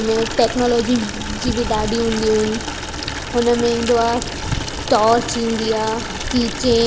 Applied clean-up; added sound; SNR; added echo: none; Water tap, faucet / Liquid; 9 dB; none.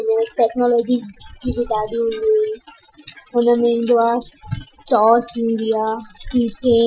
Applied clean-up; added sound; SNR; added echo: classical method Wiener filter.